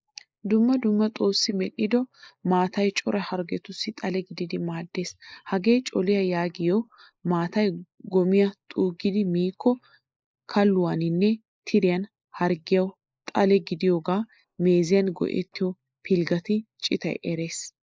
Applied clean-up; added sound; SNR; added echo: neural mask model Resemble Enhance denoiser.